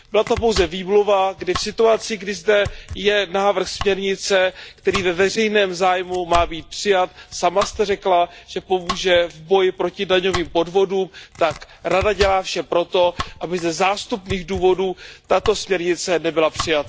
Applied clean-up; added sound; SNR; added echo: none; Domestic sounds, home sounds; 14 dB; none.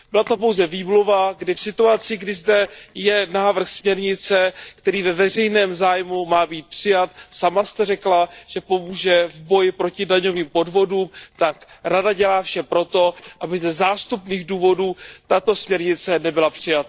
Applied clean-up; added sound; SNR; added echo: neural separator model SepFormer DNS4.